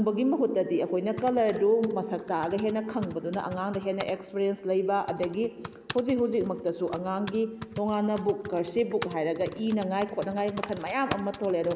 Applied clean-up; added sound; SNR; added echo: none; Typing; 16 dB; none.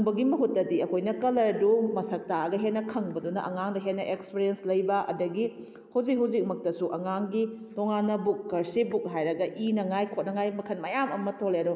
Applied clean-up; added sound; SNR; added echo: none; none; none; none.